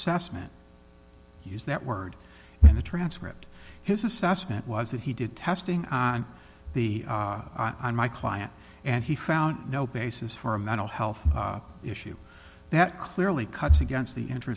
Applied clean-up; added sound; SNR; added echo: none; none; none; none.